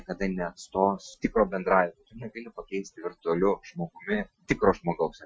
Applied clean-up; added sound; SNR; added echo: classical method Wiener filter.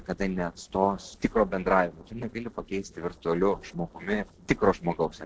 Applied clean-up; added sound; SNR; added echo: neural separator model SepFormer DNS4.